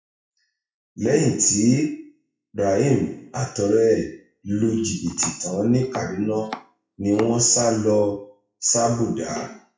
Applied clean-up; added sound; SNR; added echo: classical method WPE with log-MMSE.